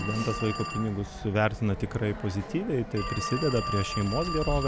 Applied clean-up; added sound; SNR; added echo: none; Telephone; 6 dB; none.